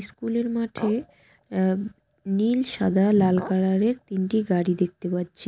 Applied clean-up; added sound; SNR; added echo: none; Chink, clink; 20 dB; none.